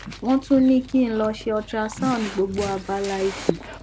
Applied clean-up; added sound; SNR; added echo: none; Dog; 14 dB; none.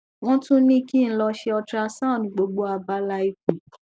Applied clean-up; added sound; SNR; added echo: none; none; none; none.